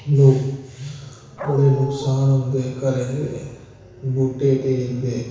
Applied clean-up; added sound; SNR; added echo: none; Dog; 10 dB; reverberation time 1.1 s.